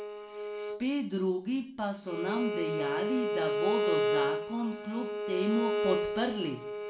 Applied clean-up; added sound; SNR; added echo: none; Bowed string instrument; -1 dB; reverberation time 0.4 s.